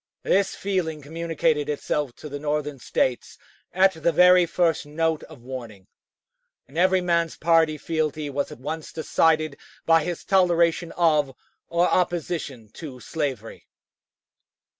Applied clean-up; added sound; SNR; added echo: none; none; none; none.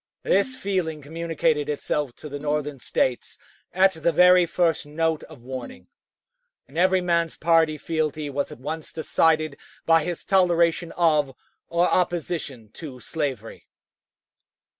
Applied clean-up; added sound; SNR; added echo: none; Ringtone; 18 dB; none.